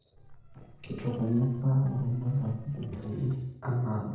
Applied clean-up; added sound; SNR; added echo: neural separator model SepFormer DNS4.